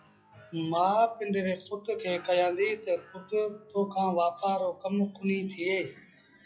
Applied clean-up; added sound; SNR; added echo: classical method WPE with log-MMSE.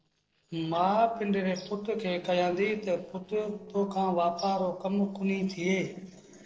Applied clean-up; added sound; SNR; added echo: neural separator model SepFormer DNS4.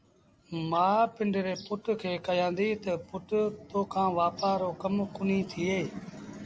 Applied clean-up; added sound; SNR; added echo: none; none; none; none.